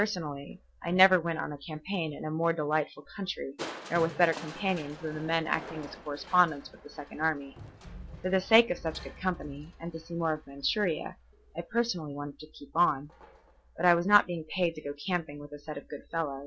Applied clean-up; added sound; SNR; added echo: none; Crushing; 18 dB; none.